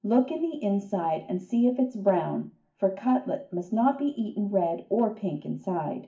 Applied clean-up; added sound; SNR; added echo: none; none; none; reverberation time 0.3 s.